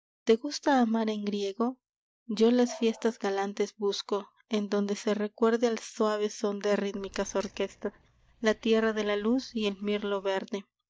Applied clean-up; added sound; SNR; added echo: neural mask model DeepFilterNet 3.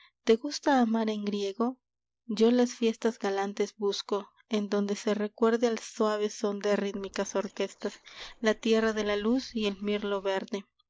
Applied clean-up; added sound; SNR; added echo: neural mask model Resemble Enhance denoiser.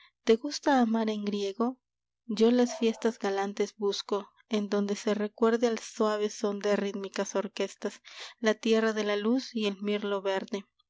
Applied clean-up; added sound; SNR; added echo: none; none; none; none.